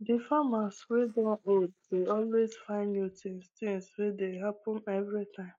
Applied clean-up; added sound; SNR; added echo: neural mask model Resemble Enhance denoiser.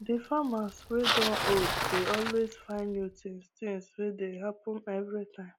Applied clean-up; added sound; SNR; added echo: none; Bicycle; 3 dB; none.